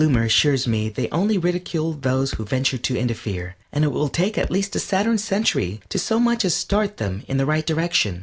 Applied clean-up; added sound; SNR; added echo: none; Thump, thud; 18 dB; none.